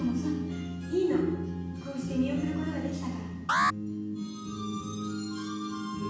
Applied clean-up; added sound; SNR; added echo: none; Alarm; 1 dB; reverberation time 1.2 s.